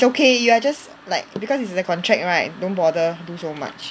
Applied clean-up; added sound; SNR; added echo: none; none; none; none.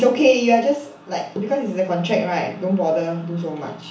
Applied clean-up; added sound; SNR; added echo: none; none; none; reverberation time 0.8 s.